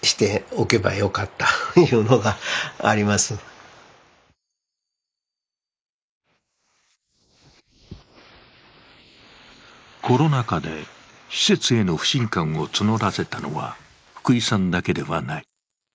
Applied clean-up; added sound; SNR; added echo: neural mask model Resemble Enhance denoiser.